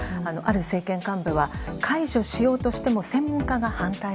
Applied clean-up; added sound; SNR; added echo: none; none; none; none.